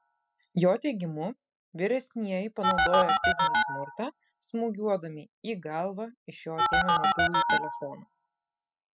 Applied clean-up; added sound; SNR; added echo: classical method spectral subtraction.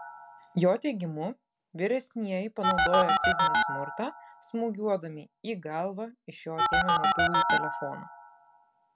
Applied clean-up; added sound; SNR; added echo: none; Telephone; -2 dB; none.